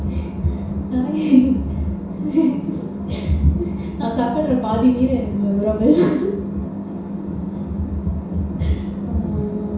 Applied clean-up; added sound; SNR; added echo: none; none; none; reverberation time 0.6 s.